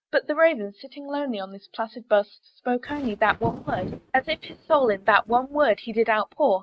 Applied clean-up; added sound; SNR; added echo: neural mask model RNNoise.